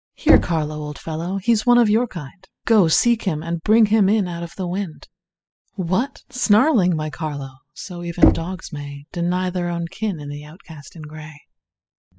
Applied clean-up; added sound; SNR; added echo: classical method spectral subtraction.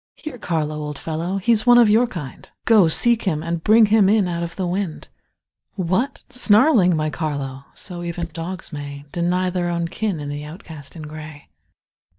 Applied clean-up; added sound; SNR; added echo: neural mask model DeepFilterNet 3.